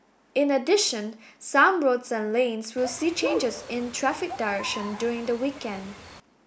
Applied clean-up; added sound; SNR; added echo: none; Bird; 10 dB; none.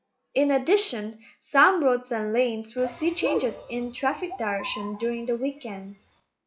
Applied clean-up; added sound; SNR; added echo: classical method log-MMSE.